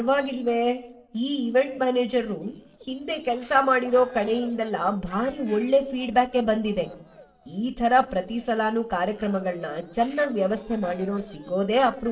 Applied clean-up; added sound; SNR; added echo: neural separator model SepFormer DNS4.